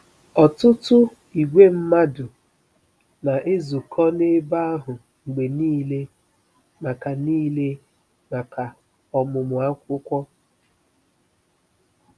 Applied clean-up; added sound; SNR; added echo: none; none; none; none.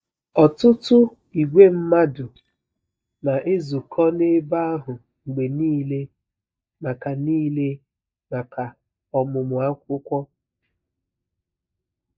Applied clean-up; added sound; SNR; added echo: neural mask model DeepFilterNet 3.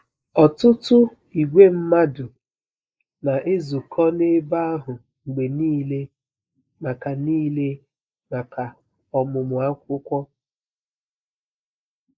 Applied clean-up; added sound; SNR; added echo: neural mask model Resemble Enhance denoiser.